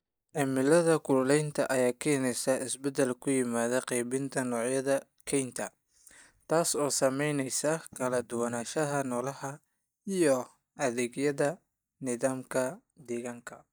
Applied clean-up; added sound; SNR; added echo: neural mask model DeepFilterNet 3.